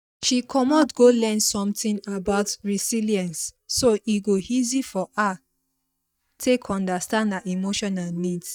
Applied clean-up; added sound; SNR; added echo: neural mask model DeepFilterNet 3.